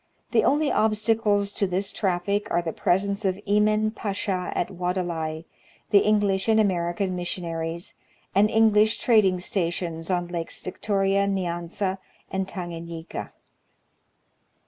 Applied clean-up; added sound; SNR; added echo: none; none; none; none.